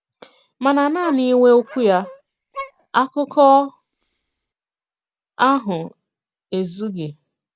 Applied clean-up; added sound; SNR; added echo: none; Dog; 19 dB; none.